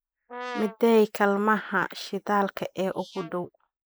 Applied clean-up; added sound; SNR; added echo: neural mask model Resemble Enhance denoiser.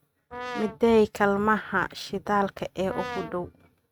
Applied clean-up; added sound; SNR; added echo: neural mask model RNNoise.